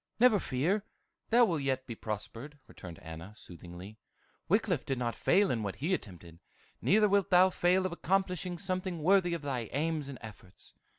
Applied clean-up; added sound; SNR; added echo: none; none; none; none.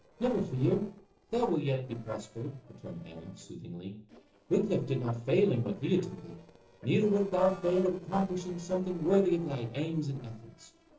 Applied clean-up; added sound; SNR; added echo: neural separator model SepFormer DNS4.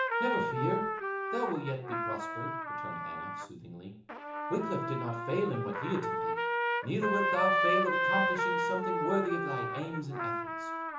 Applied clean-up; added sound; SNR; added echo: none; Trumpet; -3 dB; reverberation time 0.6 s.